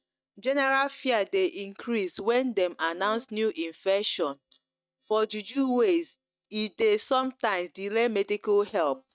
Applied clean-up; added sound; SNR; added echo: neural mask model DeepFilterNet 3.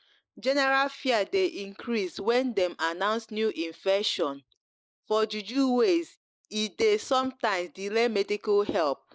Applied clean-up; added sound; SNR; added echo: neural mask model Resemble Enhance denoiser.